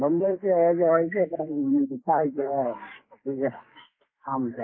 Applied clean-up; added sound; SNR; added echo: neural mask model Resemble Enhance denoiser.